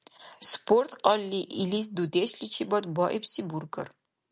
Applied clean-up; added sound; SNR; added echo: none; none; none; none.